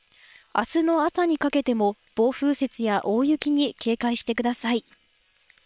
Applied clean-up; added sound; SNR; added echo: neural separator model SepFormer WHAM!.